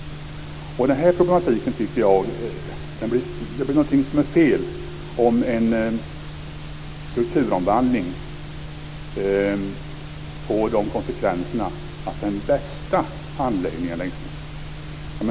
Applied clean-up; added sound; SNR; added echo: none; none; none; none.